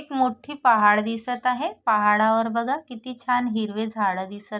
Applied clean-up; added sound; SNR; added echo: none; none; none; none.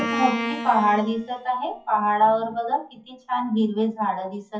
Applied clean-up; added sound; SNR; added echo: classical method WPE with log-MMSE.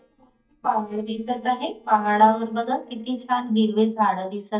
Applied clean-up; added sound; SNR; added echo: neural mask model DeepFilterNet 3.